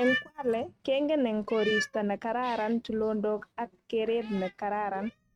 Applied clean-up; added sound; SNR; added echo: neural mask model RNNoise.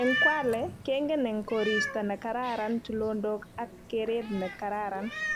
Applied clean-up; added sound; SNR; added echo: none; Meow; 5 dB; none.